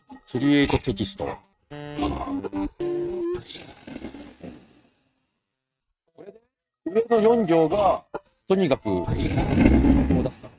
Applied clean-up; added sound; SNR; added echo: neural mask model RNNoise.